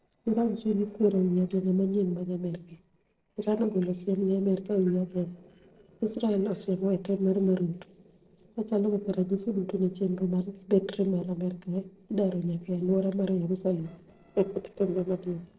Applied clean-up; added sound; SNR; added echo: neural separator model SepFormer DNS4.